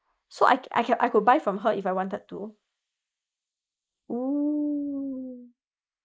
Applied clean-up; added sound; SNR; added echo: neural mask model Resemble Enhance denoiser.